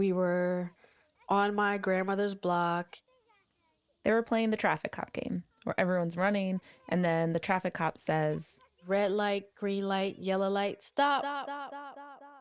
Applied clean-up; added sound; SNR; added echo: none; none; none; none.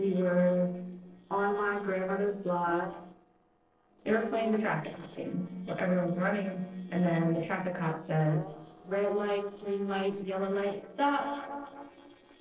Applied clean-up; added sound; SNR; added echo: neural separator model SepFormer DNS4.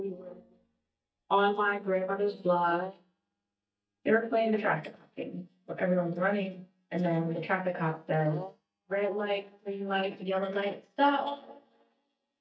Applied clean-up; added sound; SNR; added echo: neural mask model DeepFilterNet 3.